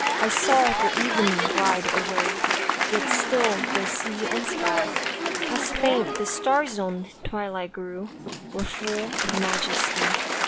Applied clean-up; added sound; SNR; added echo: none; Applause; -1 dB; none.